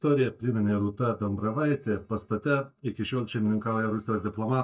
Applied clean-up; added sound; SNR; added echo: neural mask model DeepFilterNet 3.